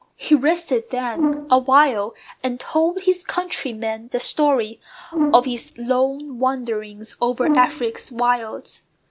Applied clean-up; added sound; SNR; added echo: none; Brass instrument; 4 dB; none.